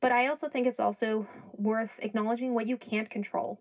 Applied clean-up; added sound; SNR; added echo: none; Cowbell; 19 dB; reverberation time 0.4 s.